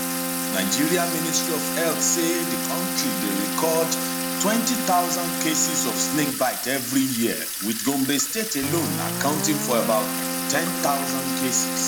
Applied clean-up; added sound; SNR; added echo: none; Sink (filling or washing) / Water tap, faucet + Keyboard (musical); 1 dB; none.